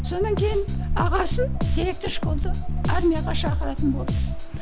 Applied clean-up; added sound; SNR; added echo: none; Rain + Bass guitar; -4 dB; none.